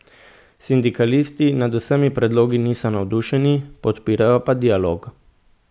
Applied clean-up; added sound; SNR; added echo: none; none; none; none.